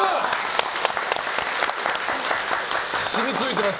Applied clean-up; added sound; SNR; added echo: none; none; none; none.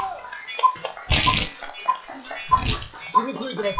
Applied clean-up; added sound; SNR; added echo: classical method log-MMSE.